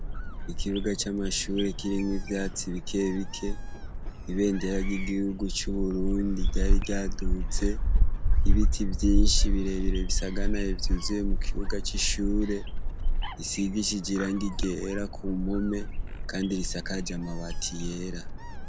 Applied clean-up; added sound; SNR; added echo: none; Gull, seagull; -4 dB; none.